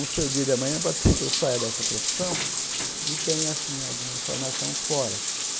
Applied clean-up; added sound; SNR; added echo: none; Bathtub (filling or washing); -1 dB; none.